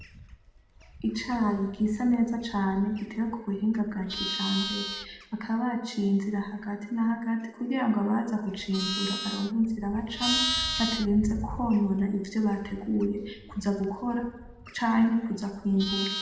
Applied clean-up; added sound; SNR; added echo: none; Livestock, farm animals, working animals; 9 dB; reverberation time 0.9 s.